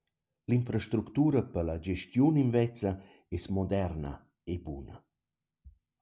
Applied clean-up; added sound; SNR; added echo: none; none; none; none.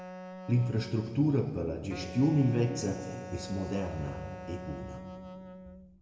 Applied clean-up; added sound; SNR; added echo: none; Wind instrument, woodwind instrument; 13 dB; reverberation time 1.9 s.